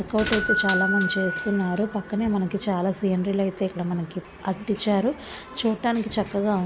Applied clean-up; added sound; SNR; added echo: none; Doorbell; 7 dB; none.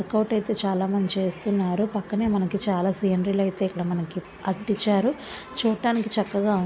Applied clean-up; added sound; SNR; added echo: none; none; none; none.